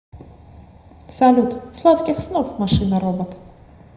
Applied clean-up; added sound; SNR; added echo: none; none; none; reverberation time 0.8 s.